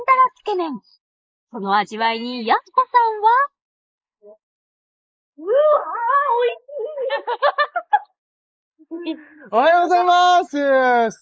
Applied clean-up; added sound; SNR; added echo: neural mask model Resemble Enhance denoiser.